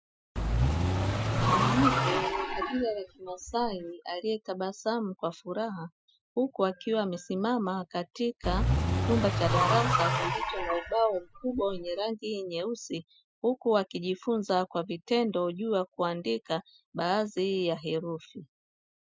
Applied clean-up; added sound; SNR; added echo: classical method Wiener filter.